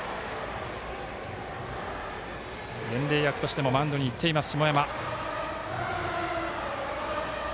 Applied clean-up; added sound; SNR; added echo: none; none; none; none.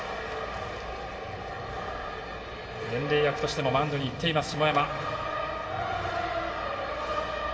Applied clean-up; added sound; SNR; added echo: none; none; none; reverberation time 1.8 s.